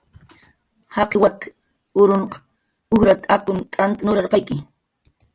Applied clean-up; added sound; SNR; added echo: none; none; none; none.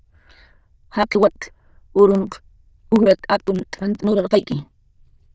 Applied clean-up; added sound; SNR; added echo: neural diffusion model UNIVERSE++.